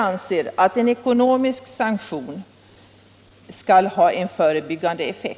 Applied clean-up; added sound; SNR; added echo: none; none; none; none.